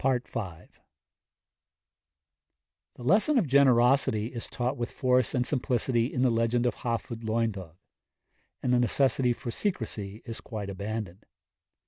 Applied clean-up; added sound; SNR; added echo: none; none; none; none.